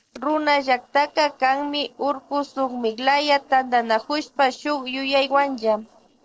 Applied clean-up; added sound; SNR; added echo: neural separator model SepFormer DNS4.